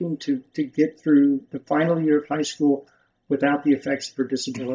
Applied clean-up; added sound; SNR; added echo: neural mask model DeepFilterNet 3.